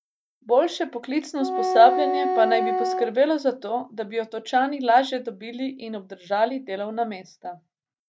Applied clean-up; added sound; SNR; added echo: none; Wind instrument, woodwind instrument; 2 dB; none.